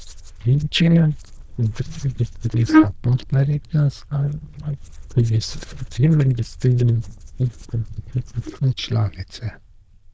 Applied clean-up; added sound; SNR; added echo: neural diffusion model UNIVERSE++.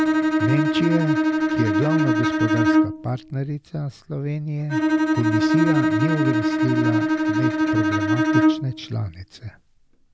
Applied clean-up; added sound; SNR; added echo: none; Bowed string instrument; -5 dB; none.